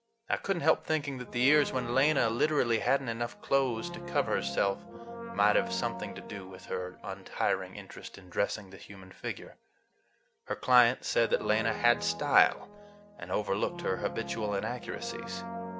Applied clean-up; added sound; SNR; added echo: none; Brass instrument; 12 dB; none.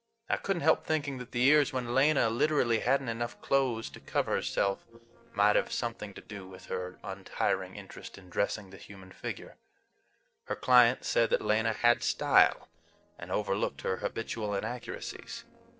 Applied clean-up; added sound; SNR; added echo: neural separator model SepFormer DNS4.